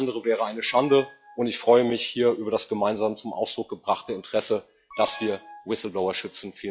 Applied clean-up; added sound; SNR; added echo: classical method log-MMSE.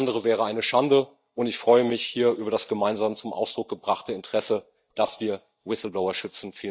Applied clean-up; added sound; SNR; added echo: neural mask model DeepFilterNet 3.